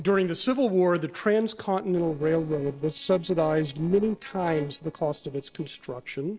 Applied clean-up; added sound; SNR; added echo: neural separator model SepFormer DNS4.